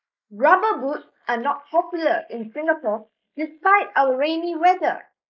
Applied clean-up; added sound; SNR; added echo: neural mask model Resemble Enhance denoiser.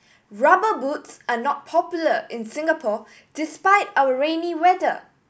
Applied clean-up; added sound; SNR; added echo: none; none; none; none.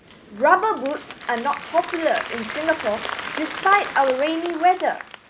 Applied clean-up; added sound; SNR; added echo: none; Applause; 10 dB; none.